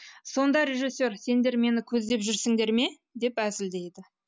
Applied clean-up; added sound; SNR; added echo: none; none; none; none.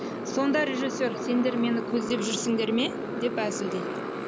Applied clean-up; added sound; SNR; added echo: none; Motorcycle; 4 dB; none.